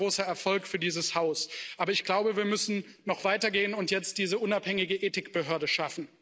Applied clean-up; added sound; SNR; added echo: none; none; none; none.